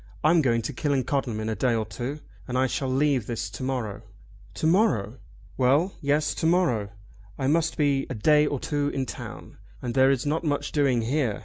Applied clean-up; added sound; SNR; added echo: none; none; none; none.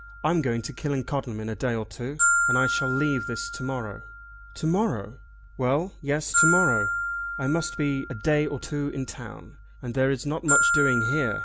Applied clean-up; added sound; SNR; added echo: none; Glockenspiel; 1 dB; none.